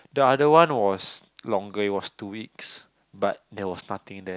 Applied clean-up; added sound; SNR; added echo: none; none; none; none.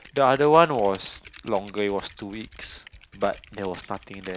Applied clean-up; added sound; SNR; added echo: none; Typing; 18 dB; none.